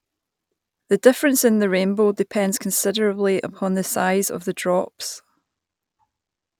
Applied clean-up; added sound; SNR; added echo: none; none; none; none.